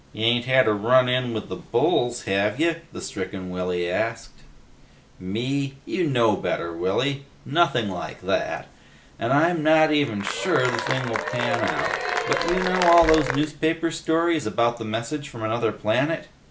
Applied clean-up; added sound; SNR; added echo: none; Applause / Cheering; 4 dB; none.